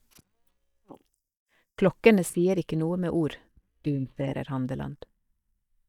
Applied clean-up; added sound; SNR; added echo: neural mask model DeepFilterNet 3.